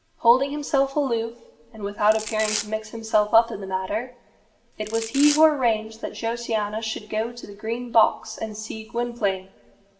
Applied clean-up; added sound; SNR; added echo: none; Domestic sounds, home sounds; 9 dB; reverberation time 1.3 s.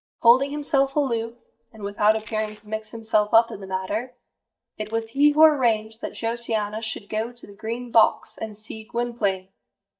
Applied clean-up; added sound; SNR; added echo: neural mask model DeepFilterNet 3.